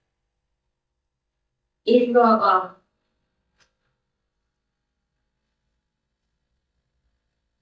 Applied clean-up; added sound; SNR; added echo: neural mask model DeepFilterNet 3.